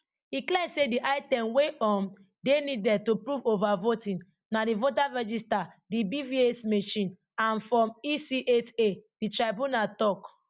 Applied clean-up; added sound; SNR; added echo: none; none; none; none.